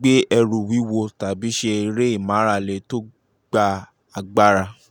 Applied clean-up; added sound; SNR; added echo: none; none; none; none.